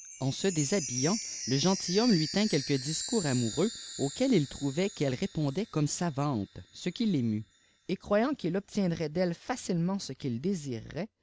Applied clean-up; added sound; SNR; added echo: none; Chime; 11 dB; none.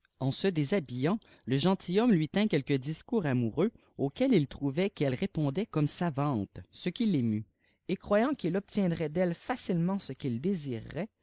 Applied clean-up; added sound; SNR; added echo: neural mask model Resemble Enhance denoiser.